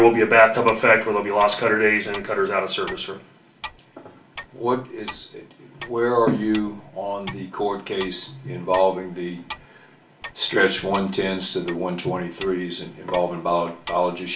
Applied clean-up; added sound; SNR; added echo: none; Clock; 18 dB; reverberation time 0.3 s.